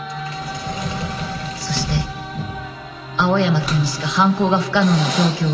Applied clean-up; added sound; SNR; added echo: none; none; none; reverberation time 1.9 s.